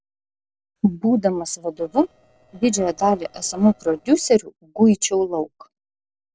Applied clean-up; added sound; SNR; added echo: neural separator model SepFormer DNS4.